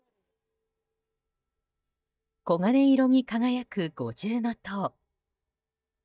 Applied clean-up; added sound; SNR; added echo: neural mask model DeepFilterNet 3.